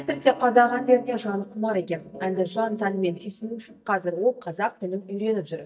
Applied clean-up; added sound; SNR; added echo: neural mask model DeepFilterNet 3.